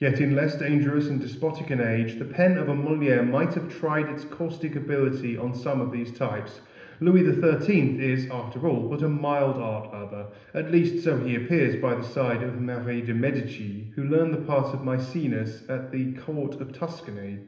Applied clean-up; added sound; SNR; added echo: none; none; none; reverberation time 0.9 s.